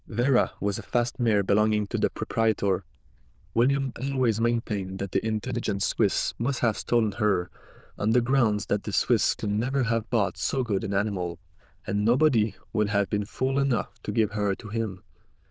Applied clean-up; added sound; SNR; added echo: neural diffusion model UNIVERSE++.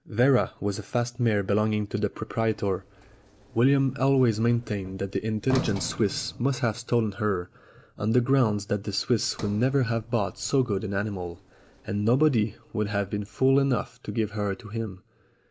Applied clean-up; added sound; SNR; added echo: none; Sliding door; 18 dB; none.